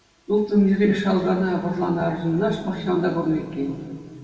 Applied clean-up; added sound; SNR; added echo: none; none; none; reverberation time 2.1 s.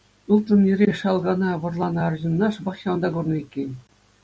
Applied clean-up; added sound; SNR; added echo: none; none; none; none.